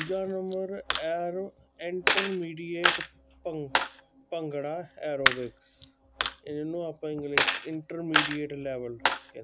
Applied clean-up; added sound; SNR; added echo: none; Coin (dropping); -2 dB; none.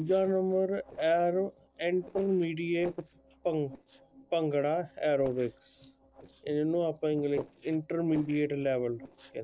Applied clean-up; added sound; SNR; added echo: neural separator model SepFormer DNS4.